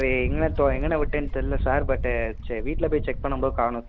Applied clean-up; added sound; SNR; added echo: none; Wind; 2 dB; none.